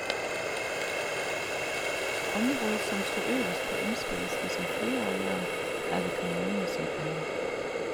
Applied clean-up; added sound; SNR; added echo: none; Water tap, faucet; -5 dB; none.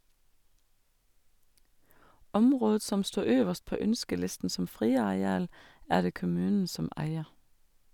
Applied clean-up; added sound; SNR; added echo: none; none; none; none.